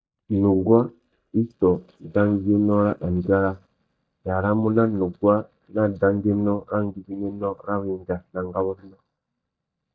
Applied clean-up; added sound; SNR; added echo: neural mask model DeepFilterNet 3.